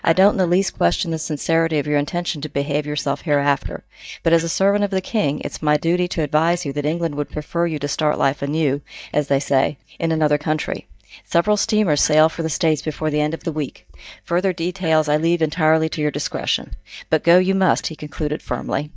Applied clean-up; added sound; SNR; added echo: neural mask model DeepFilterNet 3.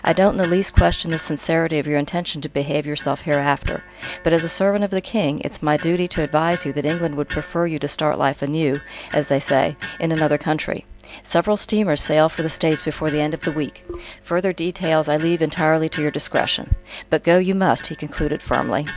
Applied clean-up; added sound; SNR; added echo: none; Electric guitar; 17 dB; none.